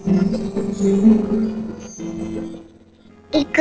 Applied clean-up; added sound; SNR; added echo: neural separator model SepFormer DNS4.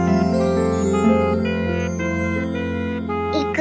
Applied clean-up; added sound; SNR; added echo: none; Wind instrument, woodwind instrument; 6 dB; reverberation time 0.3 s.